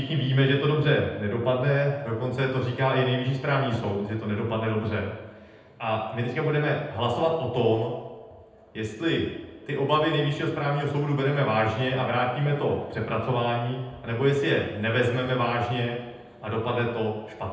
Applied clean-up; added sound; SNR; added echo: none; none; none; reverberation time 0.8 s.